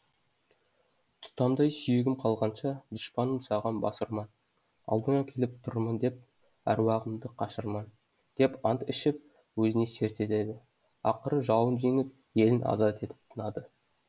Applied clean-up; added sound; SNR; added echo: none; none; none; none.